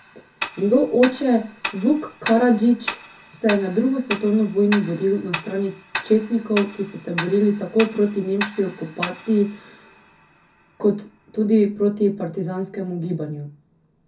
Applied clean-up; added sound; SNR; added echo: none; Tick-tock; 11 dB; reverberation time 0.3 s.